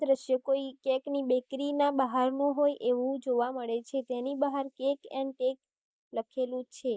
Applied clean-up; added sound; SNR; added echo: neural mask model Resemble Enhance denoiser.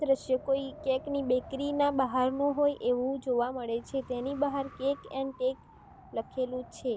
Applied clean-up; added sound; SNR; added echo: none; Wind; 20 dB; none.